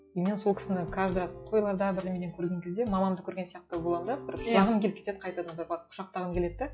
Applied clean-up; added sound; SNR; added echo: classical method log-MMSE.